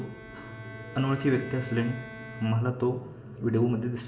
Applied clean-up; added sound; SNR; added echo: none; Bowed string instrument; 17 dB; reverberation time 1.2 s.